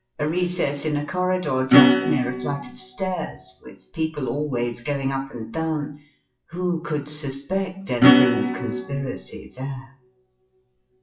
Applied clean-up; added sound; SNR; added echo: classical method WPE with log-MMSE.